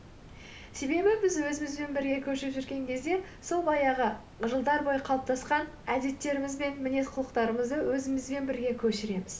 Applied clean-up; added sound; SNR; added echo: none; Water; 19 dB; none.